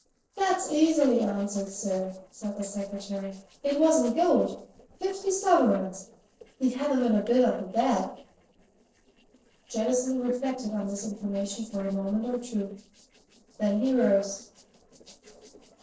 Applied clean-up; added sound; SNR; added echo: neural separator model SepFormer DNS4.